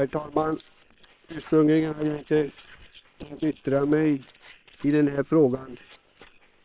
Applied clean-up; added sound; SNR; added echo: neural separator model SepFormer WHAM!.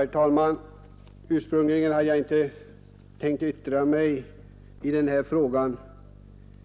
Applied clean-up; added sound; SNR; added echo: none; none; none; none.